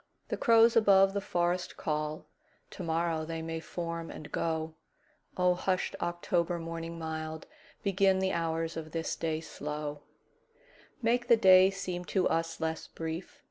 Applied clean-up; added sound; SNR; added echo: none; none; none; none.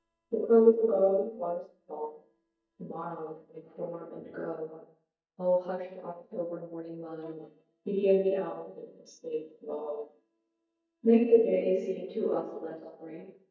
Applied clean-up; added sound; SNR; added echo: neural mask model DeepFilterNet 3.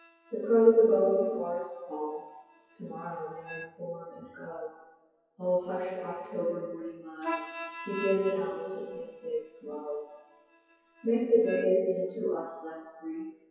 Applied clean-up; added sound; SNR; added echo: classical method WPE with log-MMSE.